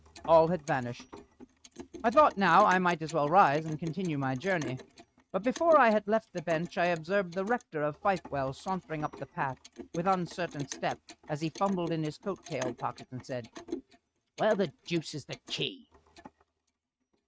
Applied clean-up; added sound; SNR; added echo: neural mask model RNNoise.